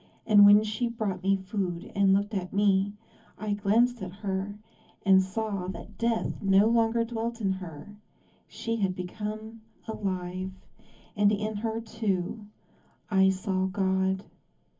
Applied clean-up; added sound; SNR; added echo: none; none; none; reverberation time 0.3 s.